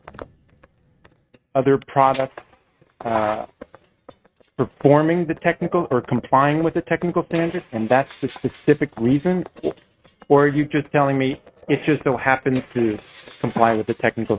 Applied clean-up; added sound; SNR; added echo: neural mask model RNNoise.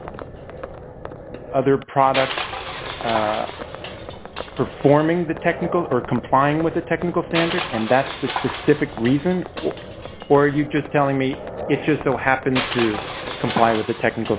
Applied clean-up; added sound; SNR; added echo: none; Crushing + Livestock, farm animals, working animals; 8 dB; none.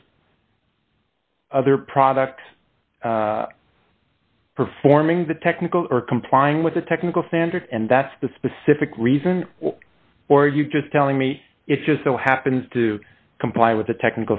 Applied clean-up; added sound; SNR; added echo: none; none; none; none.